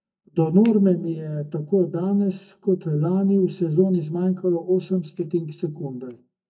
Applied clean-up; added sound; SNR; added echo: neural mask model DeepFilterNet 3.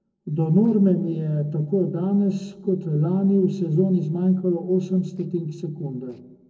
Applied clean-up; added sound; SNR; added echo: neural separator model SepFormer DNS4.